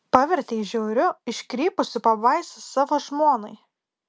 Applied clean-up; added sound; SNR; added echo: none; none; none; none.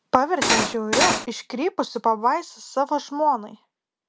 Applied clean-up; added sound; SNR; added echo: none; Cutlery, silverware; -4 dB; none.